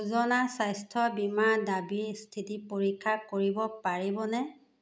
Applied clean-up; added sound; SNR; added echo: none; none; none; none.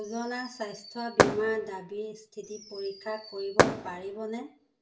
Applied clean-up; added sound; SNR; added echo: none; Fireworks; -4 dB; reverberation time 0.1 s.